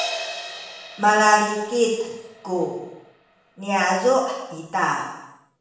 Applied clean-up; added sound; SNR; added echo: none; Crash cymbal; 14 dB; reverberation time 0.9 s.